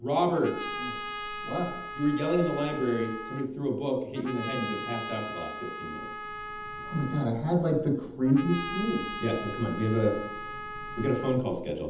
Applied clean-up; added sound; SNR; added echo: none; Trumpet; 9 dB; reverberation time 0.8 s.